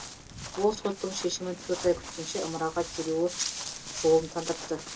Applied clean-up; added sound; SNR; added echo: none; Walk, footsteps; 9 dB; reverberation time 0.2 s.